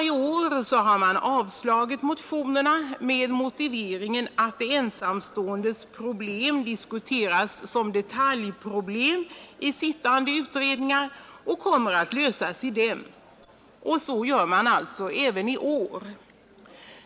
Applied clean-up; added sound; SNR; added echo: none; none; none; none.